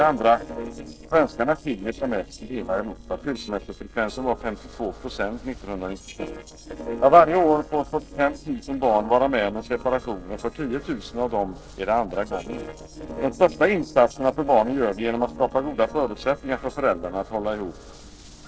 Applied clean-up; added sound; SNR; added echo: neural separator model SepFormer DNS4.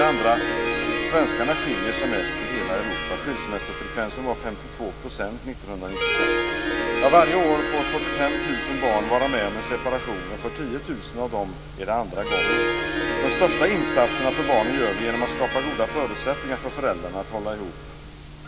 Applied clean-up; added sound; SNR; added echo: none; Harp; 2 dB; none.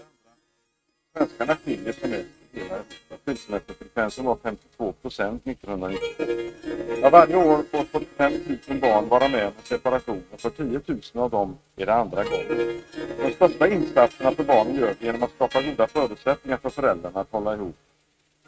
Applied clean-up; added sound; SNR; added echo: neural mask model RNNoise.